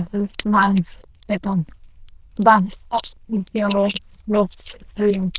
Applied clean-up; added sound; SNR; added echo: neural diffusion model UNIVERSE++.